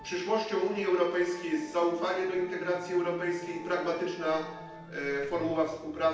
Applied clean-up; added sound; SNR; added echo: none; Musical instrument; 16 dB; reverberation time 0.9 s.